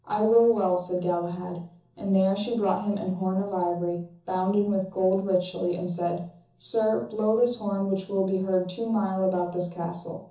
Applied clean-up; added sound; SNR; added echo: none; none; none; reverberation time 0.6 s.